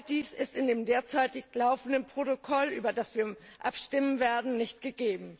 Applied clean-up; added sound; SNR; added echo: none; none; none; none.